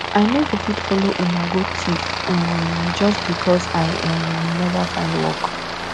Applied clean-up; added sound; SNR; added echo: none; Aircraft; 4 dB; none.